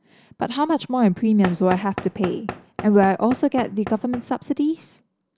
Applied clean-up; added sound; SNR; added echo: none; Knock / Wood; 13 dB; none.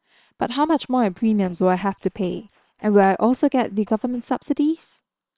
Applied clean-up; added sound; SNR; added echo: neural separator model SepFormer WHAM!.